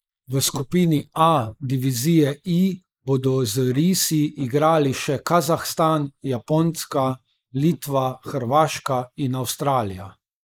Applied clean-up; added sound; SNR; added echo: neural mask model Resemble Enhance denoiser.